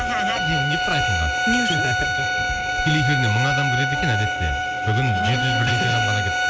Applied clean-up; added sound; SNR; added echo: none; Bowed string instrument; -2 dB; none.